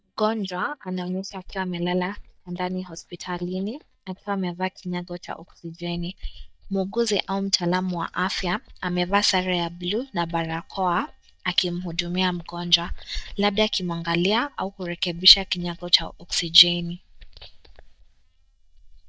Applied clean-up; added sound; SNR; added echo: neural mask model DeepFilterNet 3.